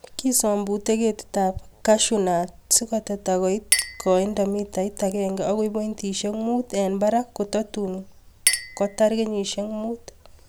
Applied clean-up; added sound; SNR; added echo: none; Chink, clink; 10 dB; none.